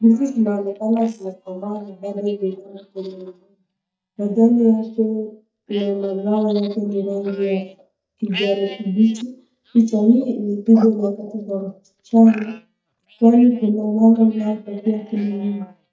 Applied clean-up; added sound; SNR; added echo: neural mask model DeepFilterNet 3.